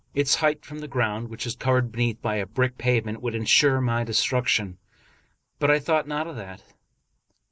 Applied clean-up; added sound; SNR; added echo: none; none; none; none.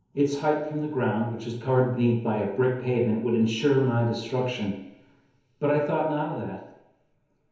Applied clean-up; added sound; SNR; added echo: none; none; none; reverberation time 0.9 s.